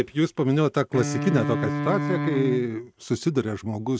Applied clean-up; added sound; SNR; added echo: neural mask model RNNoise.